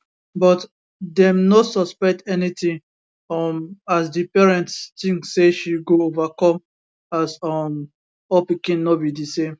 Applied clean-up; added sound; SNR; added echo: none; none; none; none.